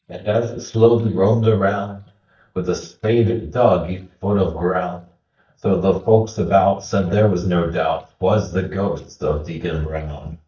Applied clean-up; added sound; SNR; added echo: neural mask model DeepFilterNet 3.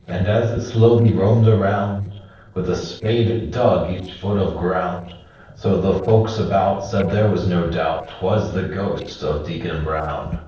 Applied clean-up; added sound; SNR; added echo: neural separator model SepFormer DNS4.